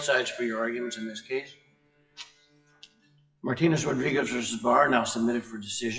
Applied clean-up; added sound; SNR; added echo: classical method WPE with log-MMSE.